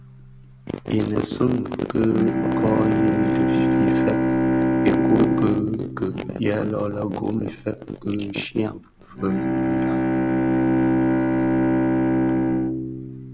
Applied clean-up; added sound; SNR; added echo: none; Bowed string instrument; -3 dB; none.